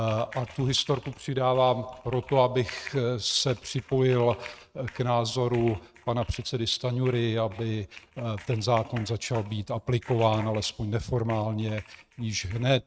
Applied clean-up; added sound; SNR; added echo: neural mask model RNNoise.